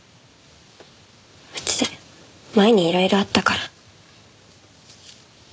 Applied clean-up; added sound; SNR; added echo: none; Dishes, pots, and pans / Glass; 18 dB; none.